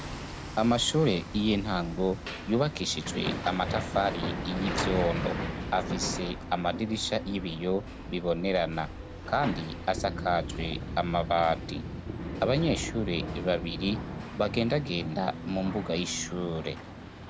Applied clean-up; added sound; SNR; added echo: none; Wind instrument, woodwind instrument + Hammer; 6 dB; none.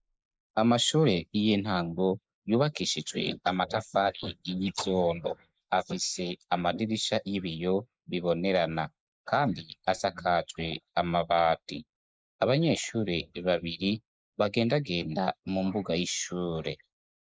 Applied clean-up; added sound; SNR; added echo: neural mask model Resemble Enhance denoiser.